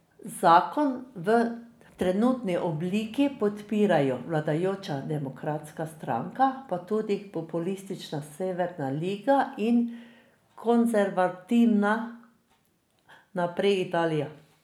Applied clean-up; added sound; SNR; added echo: none; none; none; none.